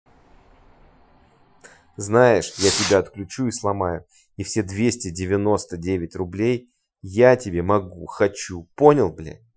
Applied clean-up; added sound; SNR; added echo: classical method Wiener filter.